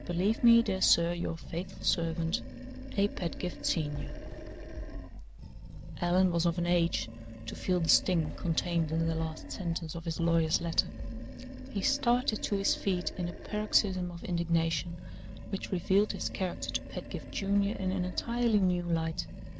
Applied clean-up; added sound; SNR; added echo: none; Animal + Fireworks; 11 dB; none.